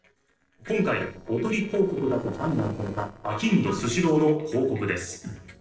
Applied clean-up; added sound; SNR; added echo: neural separator model SepFormer DNS4.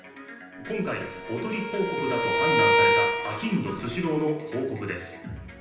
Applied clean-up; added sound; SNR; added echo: none; Bowed string instrument; -4 dB; reverberation time 0.9 s.